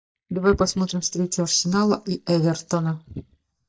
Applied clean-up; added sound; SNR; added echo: neural mask model DeepFilterNet 3.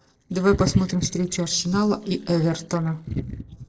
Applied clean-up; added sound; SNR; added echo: neural separator model SepFormer DNS4.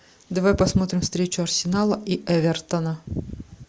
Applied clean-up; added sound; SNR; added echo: none; none; none; none.